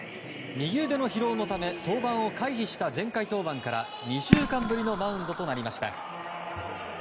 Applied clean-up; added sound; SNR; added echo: none; Fireworks; -2 dB; none.